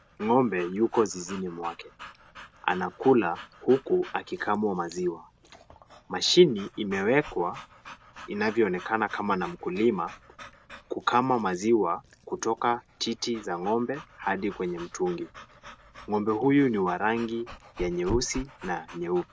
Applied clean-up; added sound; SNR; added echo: none; Dog / Breathing; 18 dB; none.